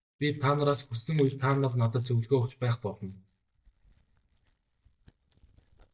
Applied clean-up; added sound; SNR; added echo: neural mask model DeepFilterNet 3.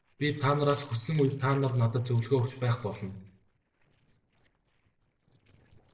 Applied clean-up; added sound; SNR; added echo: neural separator model SepFormer DNS4.